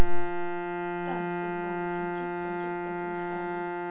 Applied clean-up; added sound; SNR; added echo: none; Bowed string instrument; 5 dB; reverberation time 0.3 s.